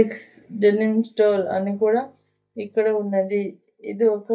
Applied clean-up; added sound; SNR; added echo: neural mask model DeepFilterNet 3.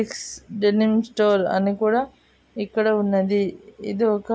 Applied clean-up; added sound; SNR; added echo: none; none; none; none.